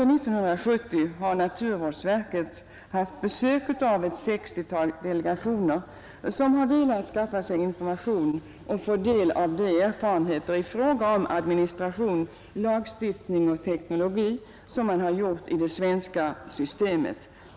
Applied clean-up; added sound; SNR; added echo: none; none; none; none.